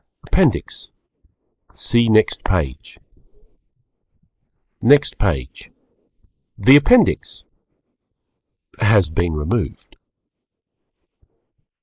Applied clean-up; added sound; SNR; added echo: neural mask model Resemble Enhance denoiser.